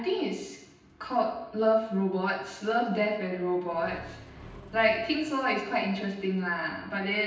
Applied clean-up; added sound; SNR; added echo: none; Accelerating, revving, vroom; 17 dB; reverberation time 0.9 s.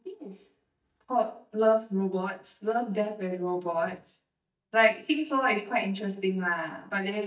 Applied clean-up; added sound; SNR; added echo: neural mask model DeepFilterNet 3.